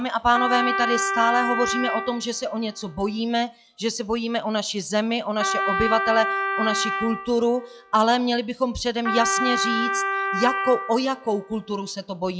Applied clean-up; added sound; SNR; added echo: classical method log-MMSE.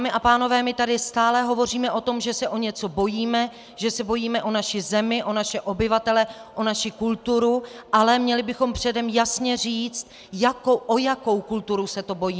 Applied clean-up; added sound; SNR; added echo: none; none; none; none.